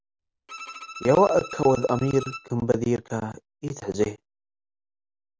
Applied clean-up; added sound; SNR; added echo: none; Bowed string instrument; 15 dB; none.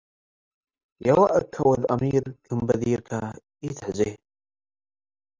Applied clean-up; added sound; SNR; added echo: neural mask model DeepFilterNet 3.